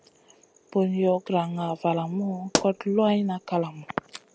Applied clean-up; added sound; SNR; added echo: none; Explosion; 7 dB; none.